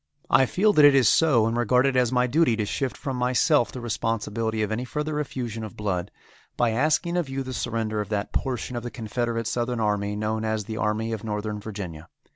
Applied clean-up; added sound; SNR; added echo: none; none; none; none.